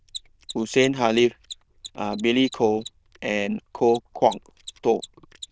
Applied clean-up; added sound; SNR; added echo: neural diffusion model UNIVERSE++.